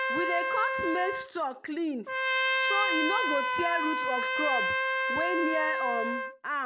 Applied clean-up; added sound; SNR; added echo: none; Trumpet; -3 dB; none.